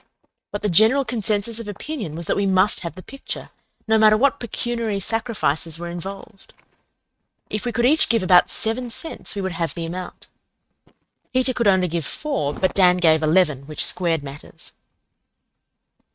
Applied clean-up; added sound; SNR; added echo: neural mask model RNNoise.